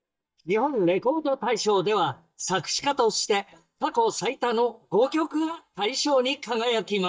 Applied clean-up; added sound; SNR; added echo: neural mask model DeepFilterNet 3.